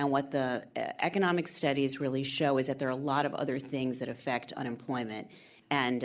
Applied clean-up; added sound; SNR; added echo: none; none; none; none.